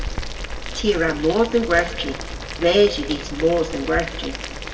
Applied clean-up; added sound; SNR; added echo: none; Boiling; 8 dB; reverberation time 1.1 s.